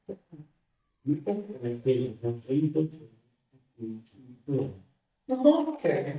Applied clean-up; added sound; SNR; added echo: neural mask model DeepFilterNet 3.